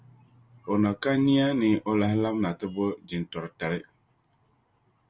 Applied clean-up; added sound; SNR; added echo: none; none; none; none.